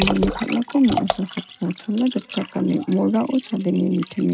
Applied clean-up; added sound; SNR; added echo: neural mask model RNNoise.